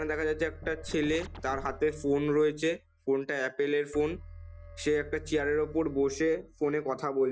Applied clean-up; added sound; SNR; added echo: none; Keyboard (musical) + Scratching (performance technique); 17 dB; none.